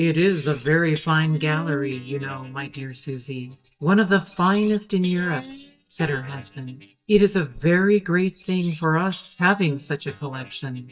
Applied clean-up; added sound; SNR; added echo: neural mask model DeepFilterNet 3.